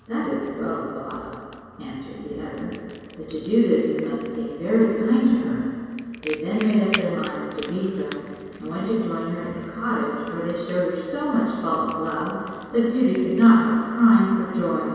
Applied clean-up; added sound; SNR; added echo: none; Crackle; 19 dB; reverberation time 2.2 s.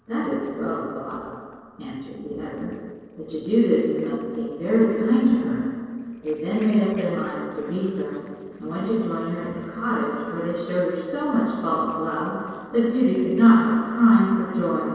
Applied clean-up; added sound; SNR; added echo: neural separator model SepFormer DNS4.